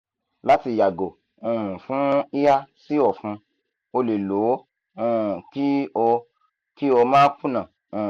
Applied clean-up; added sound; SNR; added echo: none; none; none; none.